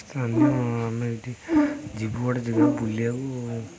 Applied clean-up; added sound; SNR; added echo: none; Brass instrument; -1 dB; none.